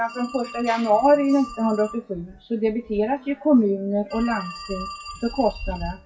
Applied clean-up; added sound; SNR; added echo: classical method WPE with log-MMSE.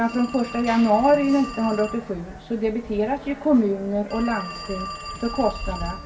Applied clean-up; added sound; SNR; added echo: none; Telephone; 12 dB; reverberation time 0.2 s.